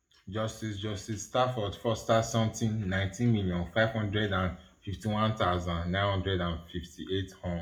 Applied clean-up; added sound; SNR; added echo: none; none; none; reverberation time 0.3 s.